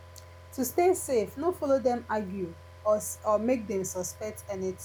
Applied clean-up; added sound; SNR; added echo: none; Car; 19 dB; none.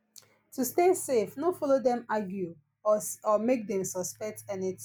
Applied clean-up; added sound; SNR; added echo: none; none; none; none.